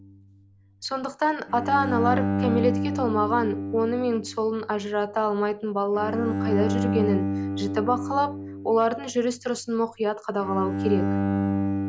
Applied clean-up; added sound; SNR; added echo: none; Bowed string instrument; 3 dB; none.